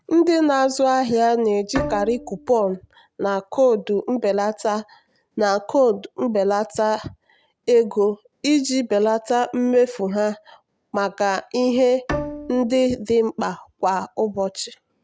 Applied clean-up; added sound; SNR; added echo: none; Bowed string instrument; 11 dB; none.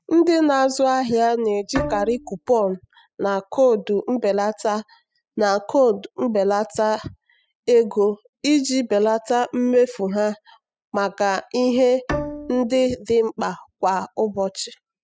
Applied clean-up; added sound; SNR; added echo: classical method spectral subtraction.